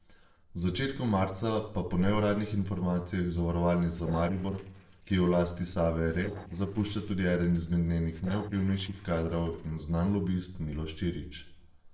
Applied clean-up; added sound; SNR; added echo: neural separator model SepFormer DNS4.